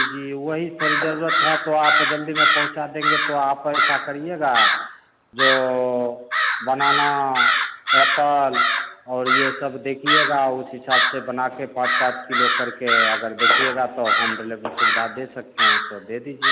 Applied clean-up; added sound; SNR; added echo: none; Crow; -3 dB; none.